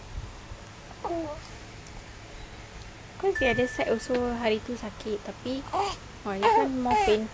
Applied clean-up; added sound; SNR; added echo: none; Glockenspiel; 11 dB; none.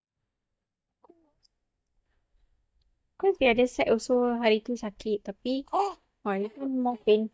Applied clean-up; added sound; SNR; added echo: neural mask model DeepFilterNet 3.